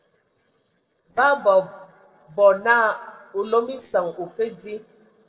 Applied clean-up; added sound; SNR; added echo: neural separator model SepFormer DNS4.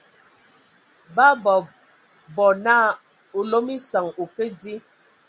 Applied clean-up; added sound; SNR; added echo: none; none; none; none.